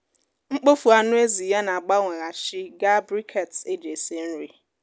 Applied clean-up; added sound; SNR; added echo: none; none; none; none.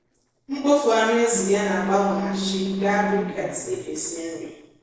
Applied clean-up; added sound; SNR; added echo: neural separator model SepFormer DNS4.